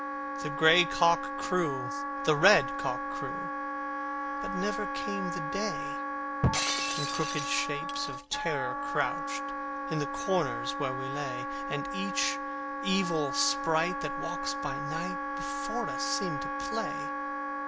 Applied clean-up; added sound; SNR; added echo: none; Shatter + Wind instrument, woodwind instrument; 1 dB; none.